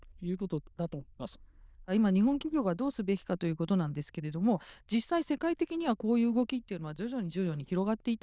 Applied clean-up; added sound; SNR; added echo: neural diffusion model UNIVERSE++.